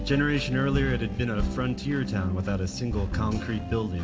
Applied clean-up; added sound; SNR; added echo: none; Engine; 16 dB; reverberation time 0.6 s.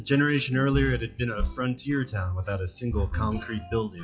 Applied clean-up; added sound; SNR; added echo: classical method WPE with log-MMSE.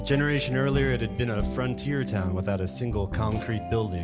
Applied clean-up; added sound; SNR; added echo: none; none; none; none.